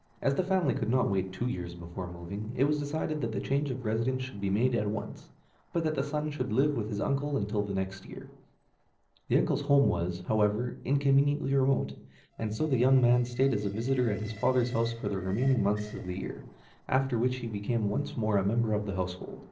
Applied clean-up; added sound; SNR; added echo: neural separator model SepFormer DNS4.